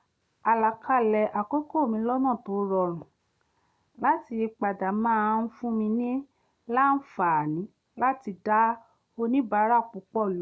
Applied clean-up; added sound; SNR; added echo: none; none; none; none.